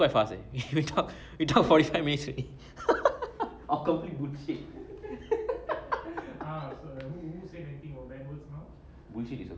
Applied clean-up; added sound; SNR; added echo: none; none; none; none.